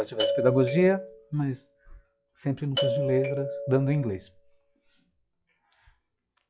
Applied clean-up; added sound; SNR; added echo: classical method log-MMSE.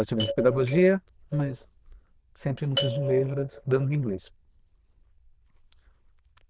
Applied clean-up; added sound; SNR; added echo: neural diffusion model UNIVERSE++.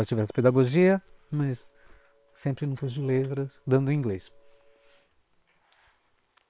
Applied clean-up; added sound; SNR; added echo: neural separator model SepFormer WHAM!.